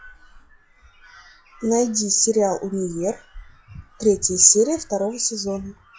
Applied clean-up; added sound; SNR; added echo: classical method log-MMSE.